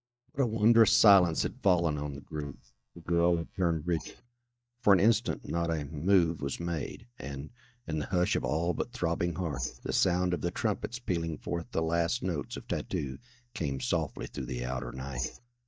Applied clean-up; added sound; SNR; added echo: neural mask model DeepFilterNet 3.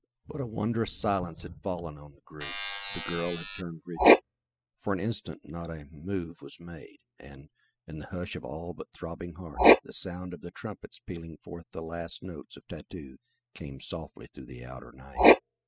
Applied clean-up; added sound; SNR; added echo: classical method spectral subtraction.